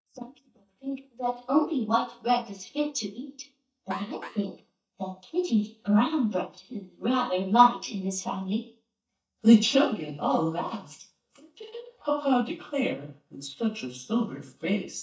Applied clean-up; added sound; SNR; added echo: neural mask model DeepFilterNet 3.